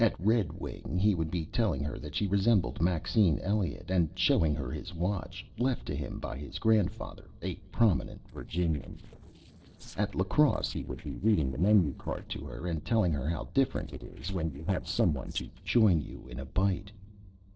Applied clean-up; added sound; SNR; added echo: neural separator model SepFormer DNS4.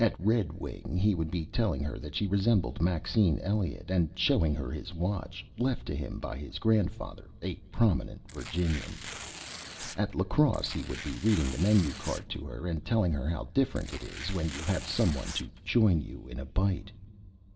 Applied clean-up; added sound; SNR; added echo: none; Tearing; 14 dB; reverberation time 2.2 s.